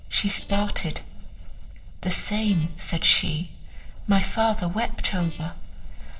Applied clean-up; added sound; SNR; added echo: neural separator model SepFormer DNS4.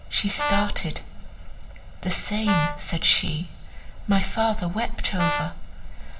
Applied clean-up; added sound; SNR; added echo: none; Brass instrument; 6 dB; reverberation time 0.7 s.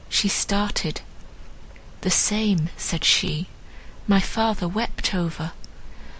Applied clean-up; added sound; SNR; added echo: none; none; none; none.